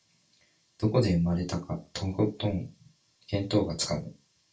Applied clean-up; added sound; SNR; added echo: none; none; none; reverberation time 0.2 s.